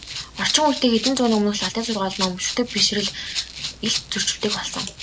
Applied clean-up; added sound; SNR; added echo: none; Rattle (instrument); 8 dB; none.